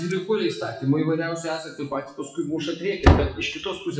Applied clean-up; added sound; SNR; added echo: classical method WPE with log-MMSE.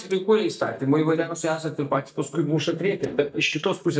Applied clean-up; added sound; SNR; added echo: neural mask model DeepFilterNet 3.